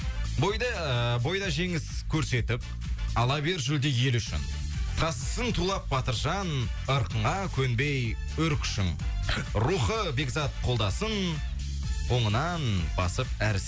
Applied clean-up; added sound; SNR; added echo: none; none; none; none.